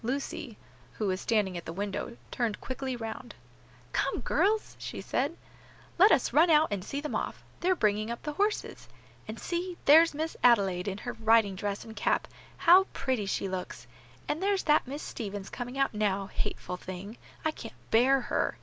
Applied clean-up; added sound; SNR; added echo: none; none; none; none.